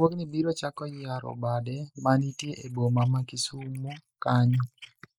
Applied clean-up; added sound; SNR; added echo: neural mask model Resemble Enhance denoiser.